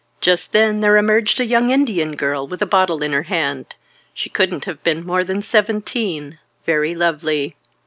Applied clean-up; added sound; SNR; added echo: none; none; none; none.